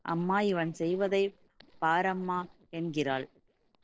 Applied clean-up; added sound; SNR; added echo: neural separator model SepFormer DNS4.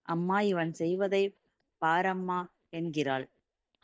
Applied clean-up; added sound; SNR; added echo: neural mask model DeepFilterNet 3.